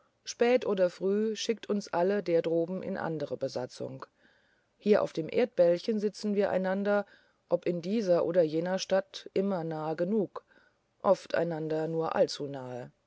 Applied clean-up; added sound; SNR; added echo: none; none; none; none.